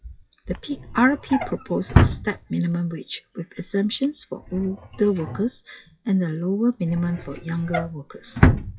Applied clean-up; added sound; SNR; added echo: classical method WPE with log-MMSE.